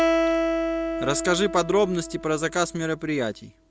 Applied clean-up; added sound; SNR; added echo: none; Acoustic guitar; 2 dB; none.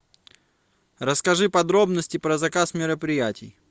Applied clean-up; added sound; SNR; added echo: none; none; none; none.